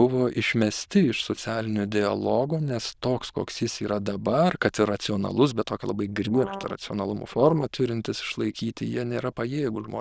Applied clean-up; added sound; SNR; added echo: neural diffusion model UNIVERSE++.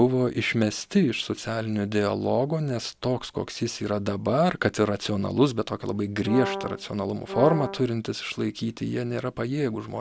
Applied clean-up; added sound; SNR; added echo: none; Brass instrument; 7 dB; none.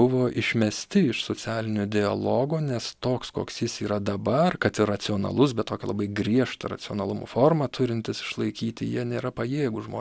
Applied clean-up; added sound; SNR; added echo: none; none; none; none.